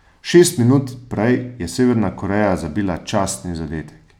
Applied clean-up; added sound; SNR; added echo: none; none; none; none.